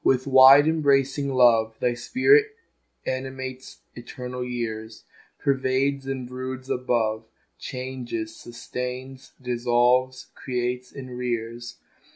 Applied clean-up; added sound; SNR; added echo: none; none; none; none.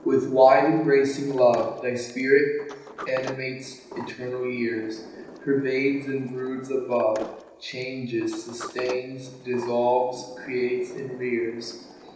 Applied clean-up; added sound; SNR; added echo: none; Sliding door; 17 dB; reverberation time 0.9 s.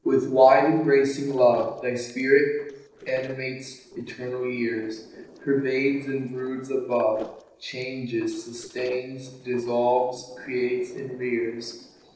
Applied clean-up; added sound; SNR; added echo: neural separator model SepFormer DNS4.